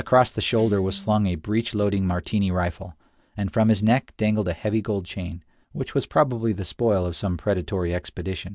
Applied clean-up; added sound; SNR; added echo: none; Guitar; 18 dB; none.